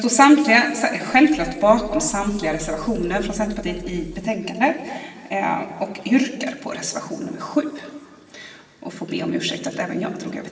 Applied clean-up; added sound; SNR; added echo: none; Growling; 17 dB; reverberation time 2.3 s.